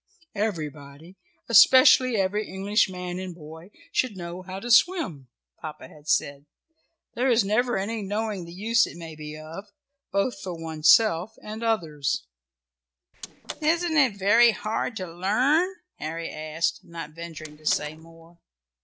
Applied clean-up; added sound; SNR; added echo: neural separator model SepFormer DNS4.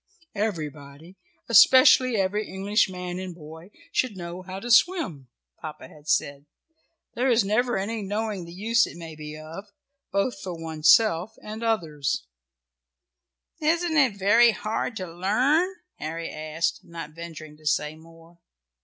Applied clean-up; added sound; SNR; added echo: none; none; none; none.